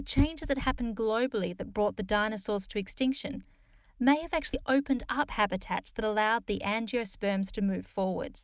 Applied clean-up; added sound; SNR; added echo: none; none; none; none.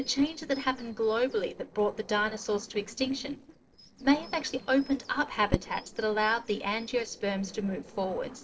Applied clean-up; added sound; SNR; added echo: neural separator model SepFormer DNS4.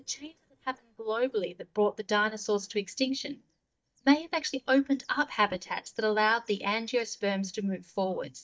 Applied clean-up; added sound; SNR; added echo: neural mask model DeepFilterNet 3.